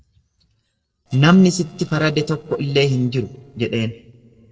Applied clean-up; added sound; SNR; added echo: neural separator model SepFormer DNS4.